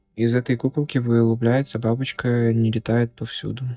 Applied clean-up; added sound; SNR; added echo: neural mask model DeepFilterNet 3.